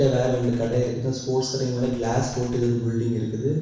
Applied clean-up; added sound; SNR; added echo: none; Gunshot, gunfire; 20 dB; reverberation time 1.1 s.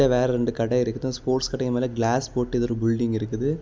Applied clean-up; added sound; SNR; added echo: none; none; none; none.